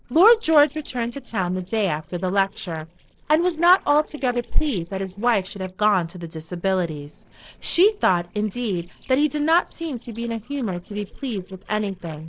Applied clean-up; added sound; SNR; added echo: neural separator model SepFormer DNS4.